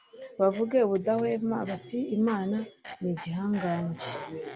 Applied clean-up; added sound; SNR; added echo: none; Cough; 18 dB; none.